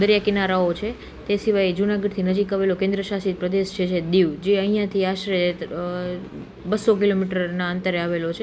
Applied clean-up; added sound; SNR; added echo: none; none; none; none.